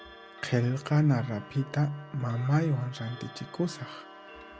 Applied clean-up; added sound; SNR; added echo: none; Clock + Trumpet; 18 dB; none.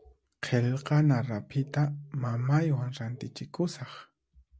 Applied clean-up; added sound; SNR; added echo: none; none; none; none.